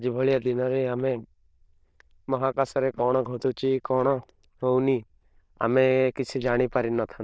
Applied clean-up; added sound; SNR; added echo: neural diffusion model UNIVERSE++.